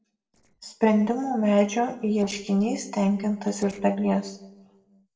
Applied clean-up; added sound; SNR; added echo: neural separator model SepFormer DNS4.